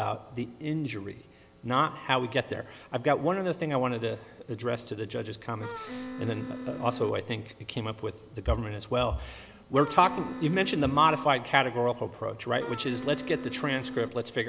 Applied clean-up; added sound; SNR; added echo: none; Wind instrument, woodwind instrument; 9 dB; none.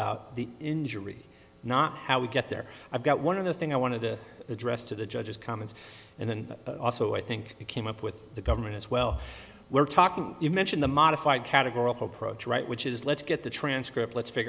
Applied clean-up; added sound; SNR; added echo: none; none; none; none.